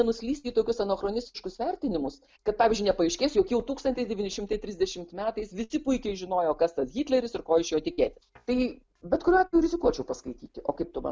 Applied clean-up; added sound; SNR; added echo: none; none; none; none.